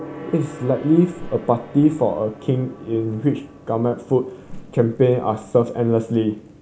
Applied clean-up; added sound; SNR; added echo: none; Whoosh, swoosh, swish + Gong; 18 dB; none.